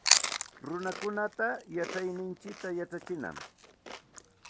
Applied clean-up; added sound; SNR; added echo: none; Chewing, mastication; -2 dB; none.